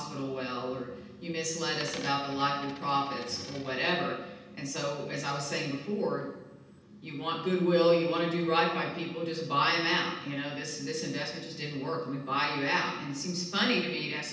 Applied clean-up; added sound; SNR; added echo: none; Coin (dropping); 17 dB; reverberation time 0.8 s.